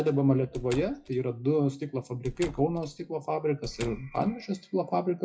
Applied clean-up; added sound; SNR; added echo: classical method WPE with log-MMSE.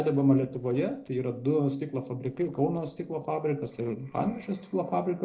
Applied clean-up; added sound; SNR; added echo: neural separator model SepFormer DNS4.